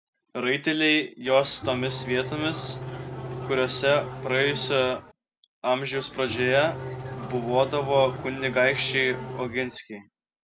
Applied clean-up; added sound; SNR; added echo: none; Race car, auto racing / Engine starting; 10 dB; none.